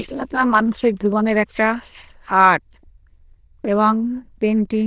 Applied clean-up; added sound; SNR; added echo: neural diffusion model UNIVERSE++.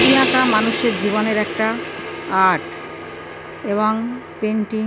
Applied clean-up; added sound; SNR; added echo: none; Crash cymbal; 4 dB; none.